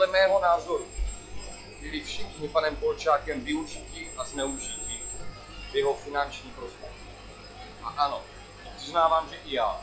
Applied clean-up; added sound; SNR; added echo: classical method log-MMSE.